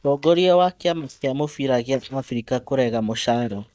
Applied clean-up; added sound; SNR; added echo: neural mask model DeepFilterNet 3.